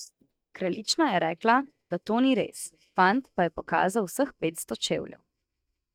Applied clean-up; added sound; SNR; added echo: neural mask model DeepFilterNet 3.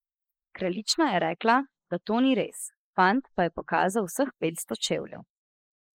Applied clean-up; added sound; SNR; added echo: neural mask model Resemble Enhance denoiser.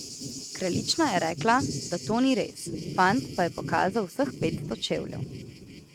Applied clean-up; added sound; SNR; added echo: neural mask model RNNoise.